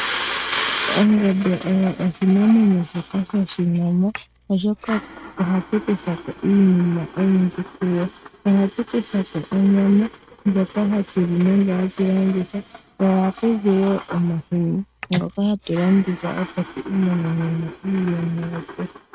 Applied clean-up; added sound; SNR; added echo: neural mask model RNNoise.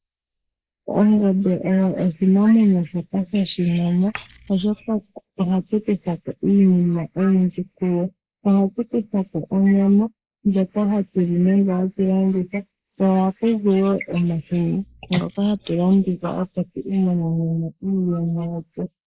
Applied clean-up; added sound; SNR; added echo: neural mask model Resemble Enhance denoiser.